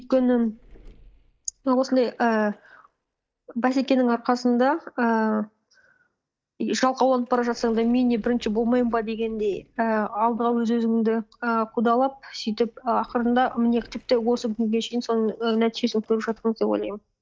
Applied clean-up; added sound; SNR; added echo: neural mask model DeepFilterNet 3.